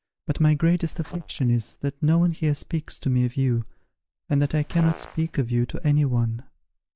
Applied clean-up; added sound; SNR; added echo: neural mask model DeepFilterNet 3.